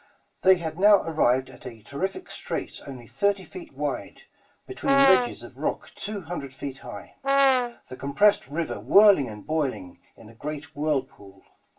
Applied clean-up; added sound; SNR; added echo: none; Brass instrument; -2 dB; reverberation time 0.2 s.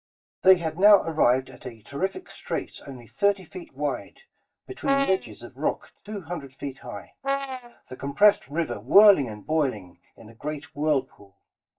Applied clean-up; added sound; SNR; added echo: neural mask model DeepFilterNet 3.